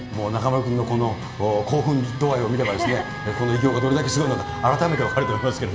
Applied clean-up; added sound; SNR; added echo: none; Motor vehicle (road) / Siren; 13 dB; reverberation time 2.3 s.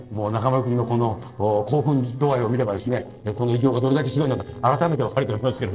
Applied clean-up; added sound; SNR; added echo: neural separator model SepFormer DNS4.